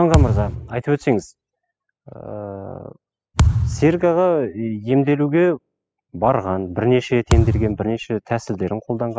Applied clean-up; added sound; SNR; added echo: classical method spectral subtraction.